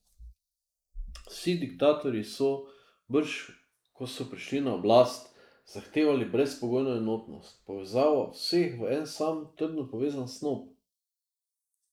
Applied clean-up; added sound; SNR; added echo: neural mask model Resemble Enhance denoiser.